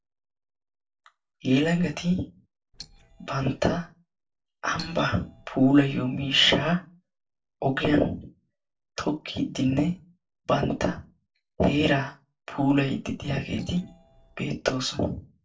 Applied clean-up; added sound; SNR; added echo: neural separator model SepFormer DNS4.